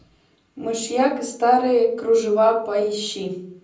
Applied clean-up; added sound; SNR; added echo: none; none; none; reverberation time 0.6 s.